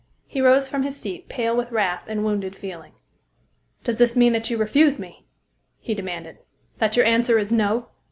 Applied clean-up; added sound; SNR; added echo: none; none; none; none.